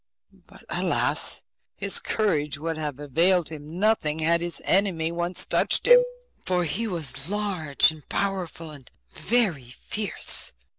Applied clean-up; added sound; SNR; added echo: none; Cowbell; 0 dB; none.